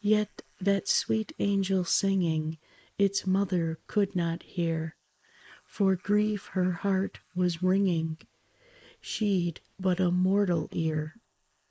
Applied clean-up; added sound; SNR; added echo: neural mask model Resemble Enhance denoiser.